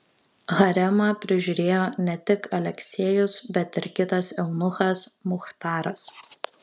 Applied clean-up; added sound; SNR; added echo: none; none; none; none.